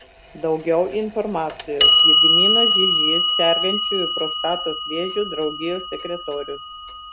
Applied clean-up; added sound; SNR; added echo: none; Clock; -4 dB; none.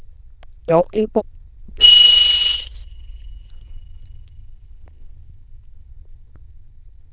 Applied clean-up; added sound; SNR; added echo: neural diffusion model UNIVERSE++.